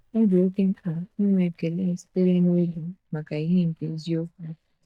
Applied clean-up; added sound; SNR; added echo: neural mask model DeepFilterNet 3.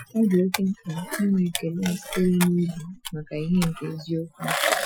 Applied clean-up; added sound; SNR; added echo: classical method Wiener filter.